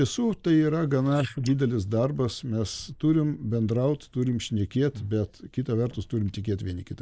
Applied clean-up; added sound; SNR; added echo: neural mask model Resemble Enhance denoiser.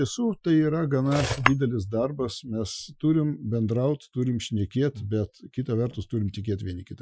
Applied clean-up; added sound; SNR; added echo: classical method Wiener filter.